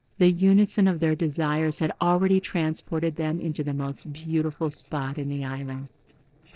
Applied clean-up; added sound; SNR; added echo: neural separator model SepFormer DNS4.